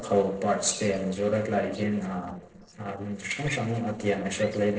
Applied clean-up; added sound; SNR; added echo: neural separator model SepFormer DNS4.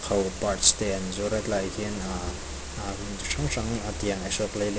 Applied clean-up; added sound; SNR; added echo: none; none; none; none.